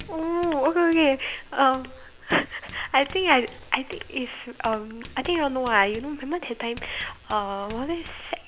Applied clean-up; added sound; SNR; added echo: none; Writing; 19 dB; none.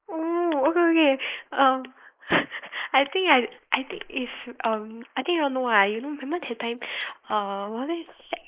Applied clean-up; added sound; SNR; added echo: neural mask model Resemble Enhance denoiser.